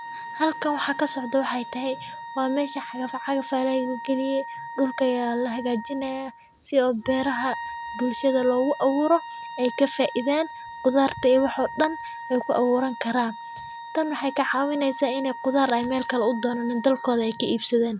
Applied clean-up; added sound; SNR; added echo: none; Wind instrument, woodwind instrument; 12 dB; none.